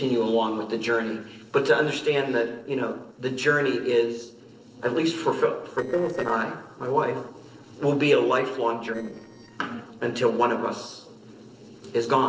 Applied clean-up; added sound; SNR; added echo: neural separator model SepFormer DNS4.